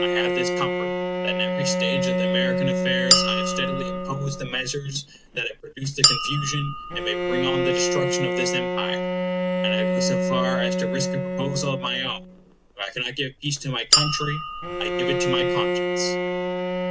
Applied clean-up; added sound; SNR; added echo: none; Chink, clink + Bowed string instrument; -5 dB; none.